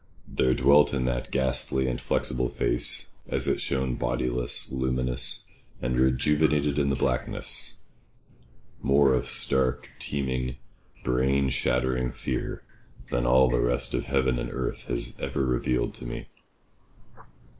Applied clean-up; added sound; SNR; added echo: neural mask model Resemble Enhance denoiser.